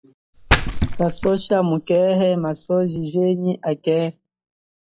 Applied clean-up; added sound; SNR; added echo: classical method log-MMSE.